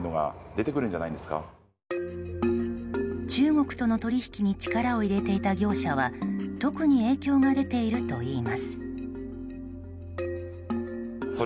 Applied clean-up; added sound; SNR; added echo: none; none; none; none.